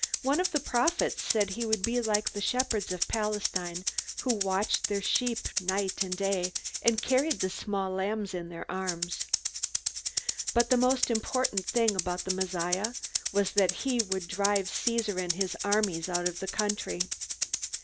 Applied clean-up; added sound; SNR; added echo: none; Rattle (instrument); 3 dB; none.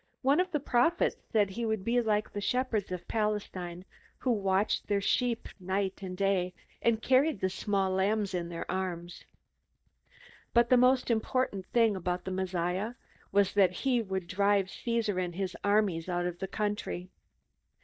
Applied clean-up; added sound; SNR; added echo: neural mask model DeepFilterNet 3.